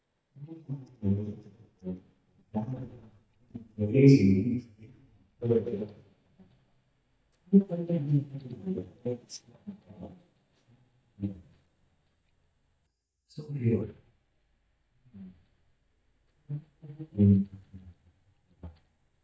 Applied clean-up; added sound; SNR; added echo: neural mask model DeepFilterNet 3.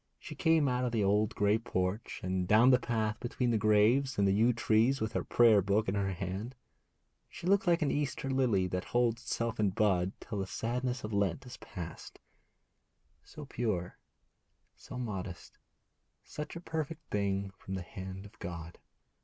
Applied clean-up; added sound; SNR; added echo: none; none; none; none.